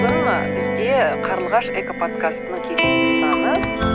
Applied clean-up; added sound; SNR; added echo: none; Telephone; 20 dB; none.